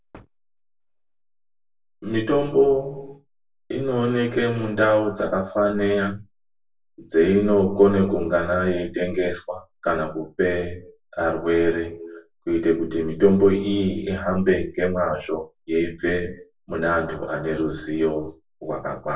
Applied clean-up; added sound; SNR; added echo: none; none; none; reverberation time 0.2 s.